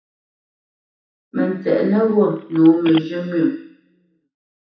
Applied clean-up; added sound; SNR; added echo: none; Telephone; 18 dB; reverberation time 0.7 s.